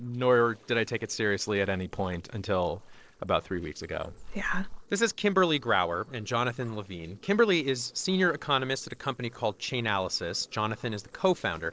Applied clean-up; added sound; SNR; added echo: neural separator model SepFormer DNS4.